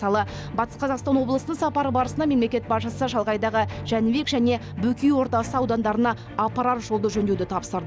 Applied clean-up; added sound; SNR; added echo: none; none; none; none.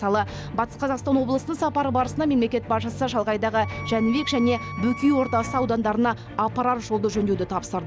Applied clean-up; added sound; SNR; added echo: none; Wind instrument, woodwind instrument; 15 dB; none.